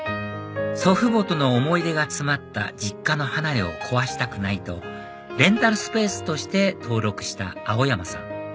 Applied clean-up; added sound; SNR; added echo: none; none; none; none.